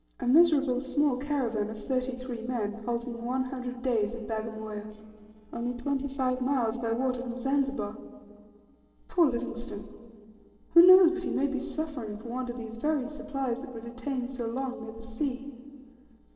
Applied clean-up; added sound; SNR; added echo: neural separator model SepFormer DNS4.